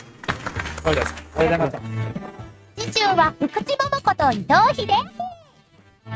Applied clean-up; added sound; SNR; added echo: neural mask model RNNoise.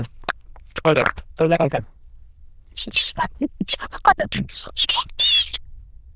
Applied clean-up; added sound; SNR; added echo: neural diffusion model UNIVERSE++.